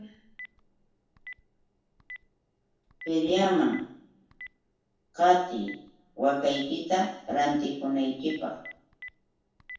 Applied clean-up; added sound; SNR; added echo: none; Telephone; 20 dB; reverberation time 0.6 s.